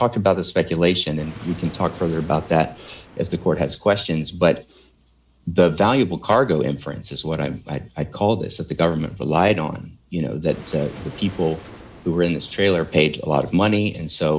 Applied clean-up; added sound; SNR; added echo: none; Waves, surf; 19 dB; none.